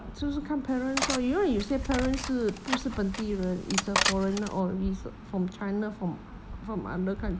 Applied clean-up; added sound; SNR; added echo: none; Cutlery, silverware; 4 dB; none.